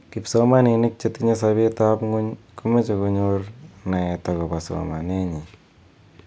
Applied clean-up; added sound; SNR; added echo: none; none; none; none.